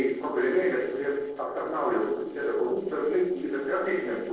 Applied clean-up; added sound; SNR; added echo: neural separator model SepFormer DNS4.